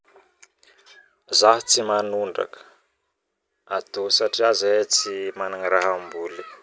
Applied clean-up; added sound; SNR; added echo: none; none; none; none.